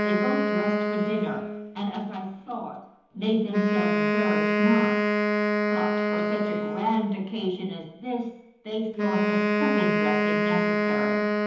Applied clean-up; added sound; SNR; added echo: none; Wind instrument, woodwind instrument; -4 dB; reverberation time 1.3 s.